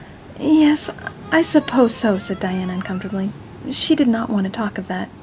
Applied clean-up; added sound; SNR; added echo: none; Harmonica + Vehicle; 18 dB; none.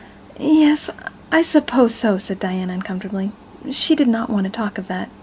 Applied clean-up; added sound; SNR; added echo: none; none; none; none.